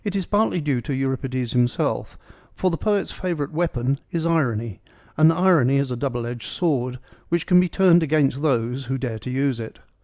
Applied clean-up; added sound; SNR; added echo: none; none; none; none.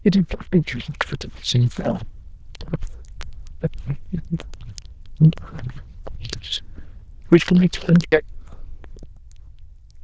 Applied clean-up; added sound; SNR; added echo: neural diffusion model UNIVERSE++.